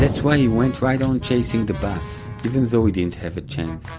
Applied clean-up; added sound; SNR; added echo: none; Explosion; 9 dB; none.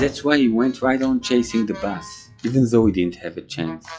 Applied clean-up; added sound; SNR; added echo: classical method log-MMSE.